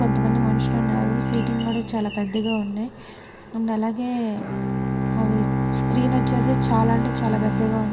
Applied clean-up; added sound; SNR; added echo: none; Bowed string instrument; -1 dB; reverberation time 2.4 s.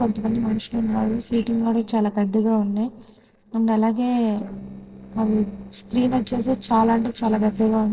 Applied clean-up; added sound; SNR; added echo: neural separator model SepFormer DNS4.